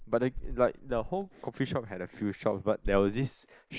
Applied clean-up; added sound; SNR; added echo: neural mask model Resemble Enhance denoiser.